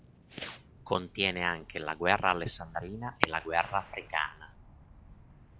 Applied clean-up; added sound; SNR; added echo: none; Fireworks; 9 dB; none.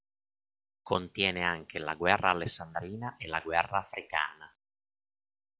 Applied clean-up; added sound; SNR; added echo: none; none; none; none.